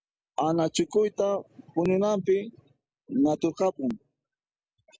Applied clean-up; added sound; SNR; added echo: none; none; none; none.